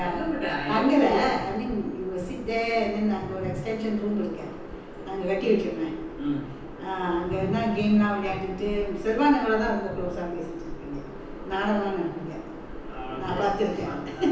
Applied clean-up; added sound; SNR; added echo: none; Bird vocalization, bird call, bird song; 15 dB; reverberation time 0.9 s.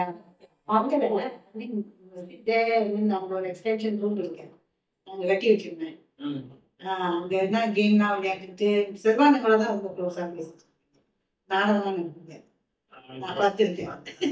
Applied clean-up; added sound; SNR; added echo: neural mask model DeepFilterNet 3.